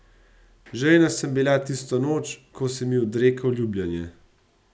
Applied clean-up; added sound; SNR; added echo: none; none; none; none.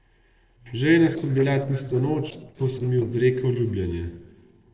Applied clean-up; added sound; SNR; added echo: neural separator model SepFormer DNS4.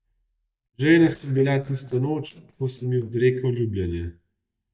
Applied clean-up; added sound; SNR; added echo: neural mask model DeepFilterNet 3.